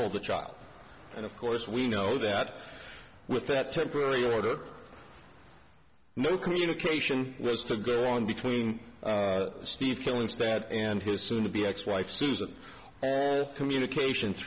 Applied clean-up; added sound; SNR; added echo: none; none; none; none.